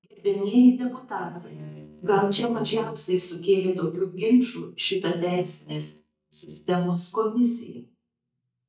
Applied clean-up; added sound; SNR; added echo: neural mask model DeepFilterNet 3.